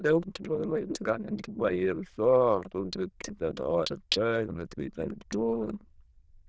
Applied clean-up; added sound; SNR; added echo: neural diffusion model UNIVERSE++.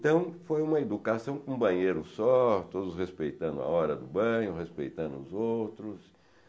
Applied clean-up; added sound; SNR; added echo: none; none; none; none.